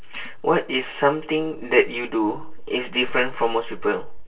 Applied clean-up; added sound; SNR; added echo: neural separator model SepFormer DNS4.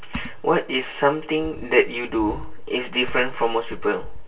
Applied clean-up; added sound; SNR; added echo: none; Computer keyboard; 19 dB; reverberation time 0.1 s.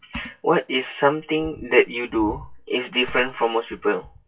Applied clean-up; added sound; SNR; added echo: classical method WPE with log-MMSE.